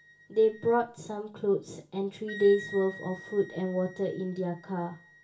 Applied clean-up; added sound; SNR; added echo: none; Wind instrument, woodwind instrument; 18 dB; reverberation time 0.2 s.